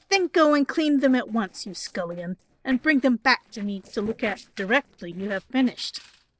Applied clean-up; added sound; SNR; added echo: neural separator model SepFormer DNS4.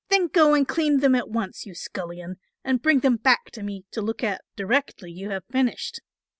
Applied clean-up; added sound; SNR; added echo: none; none; none; none.